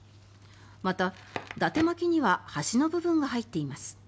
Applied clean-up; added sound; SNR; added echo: none; Crackle; 15 dB; none.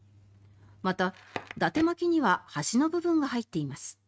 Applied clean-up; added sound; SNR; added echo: neural mask model RNNoise.